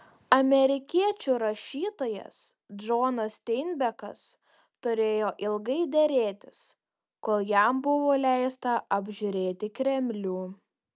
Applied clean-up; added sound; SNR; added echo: none; none; none; none.